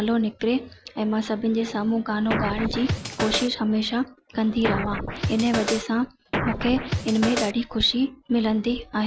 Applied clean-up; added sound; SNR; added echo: none; Scratching (performance technique); 3 dB; none.